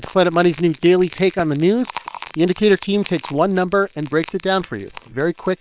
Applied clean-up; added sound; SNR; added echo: neural separator model SepFormer WHAM!.